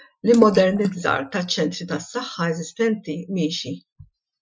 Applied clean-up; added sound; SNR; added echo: classical method Wiener filter.